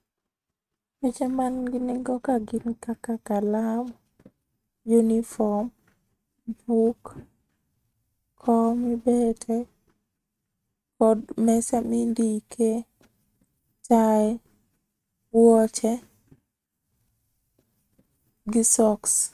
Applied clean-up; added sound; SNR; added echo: neural mask model RNNoise.